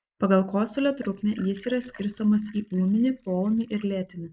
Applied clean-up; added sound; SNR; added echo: neural mask model Resemble Enhance denoiser.